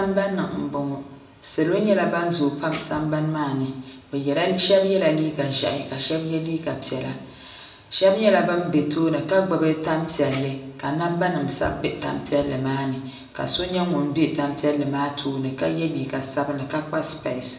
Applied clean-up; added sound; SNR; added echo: none; Tambourine; 20 dB; reverberation time 0.8 s.